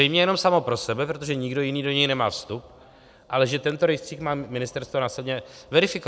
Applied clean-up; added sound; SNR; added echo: none; none; none; none.